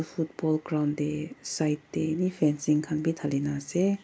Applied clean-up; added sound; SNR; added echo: none; none; none; none.